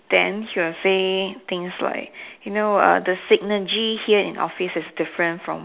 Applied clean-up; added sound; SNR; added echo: none; none; none; none.